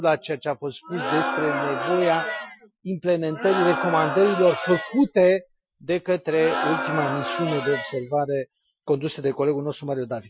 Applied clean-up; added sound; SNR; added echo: classical method Wiener filter.